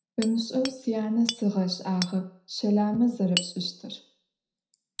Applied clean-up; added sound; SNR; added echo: none; Hammer; 12 dB; reverberation time 0.5 s.